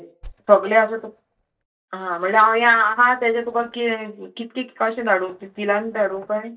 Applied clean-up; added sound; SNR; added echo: neural mask model DeepFilterNet 3.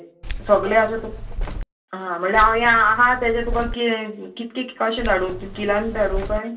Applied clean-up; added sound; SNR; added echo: none; Keys jangling; 8 dB; reverberation time 0.3 s.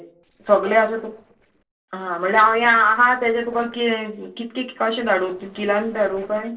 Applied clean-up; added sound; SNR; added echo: neural separator model SepFormer DNS4.